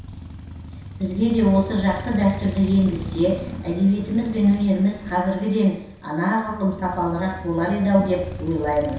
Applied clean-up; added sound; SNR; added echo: none; Motorcycle; 12 dB; reverberation time 0.7 s.